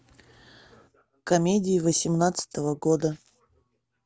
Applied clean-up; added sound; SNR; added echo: none; none; none; none.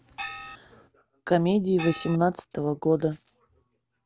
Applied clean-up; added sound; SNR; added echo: none; Gong; 10 dB; none.